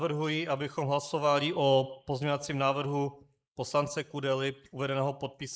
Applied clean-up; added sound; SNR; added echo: neural mask model Resemble Enhance denoiser.